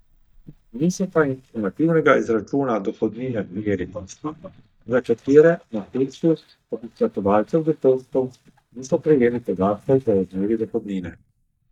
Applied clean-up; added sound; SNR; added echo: neural mask model DeepFilterNet 3.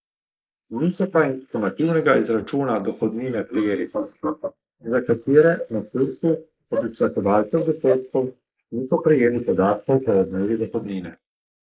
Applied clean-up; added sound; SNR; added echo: neural mask model Resemble Enhance denoiser.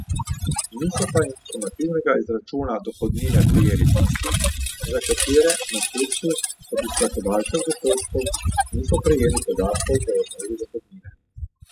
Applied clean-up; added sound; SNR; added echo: classical method spectral subtraction.